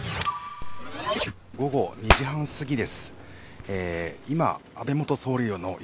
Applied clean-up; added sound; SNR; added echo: none; Hands; 2 dB; none.